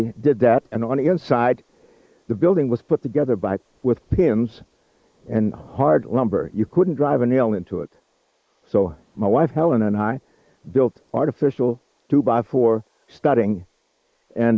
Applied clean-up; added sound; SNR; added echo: neural mask model Resemble Enhance denoiser.